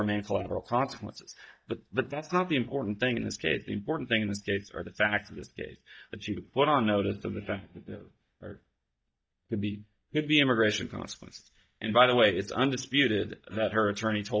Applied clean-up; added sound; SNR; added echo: neural mask model DeepFilterNet 3.